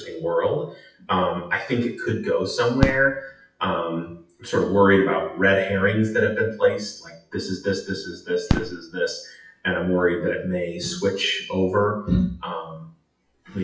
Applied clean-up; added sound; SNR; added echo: classical method WPE with log-MMSE.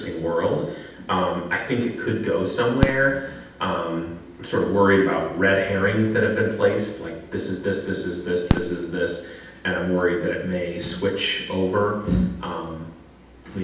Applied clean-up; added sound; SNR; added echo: none; Fireworks; 11 dB; reverberation time 0.9 s.